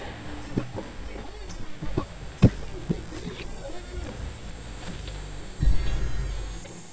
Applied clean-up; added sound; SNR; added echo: neural mask model DeepFilterNet 3.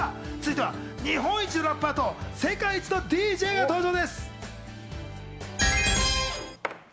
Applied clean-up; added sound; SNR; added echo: none; none; none; none.